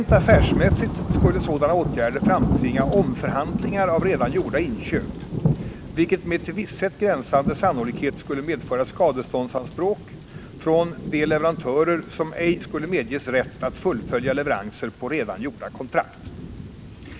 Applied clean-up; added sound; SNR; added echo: none; Thunder / Rain; 3 dB; none.